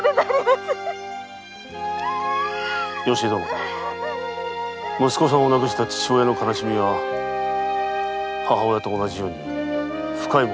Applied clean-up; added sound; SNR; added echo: none; none; none; none.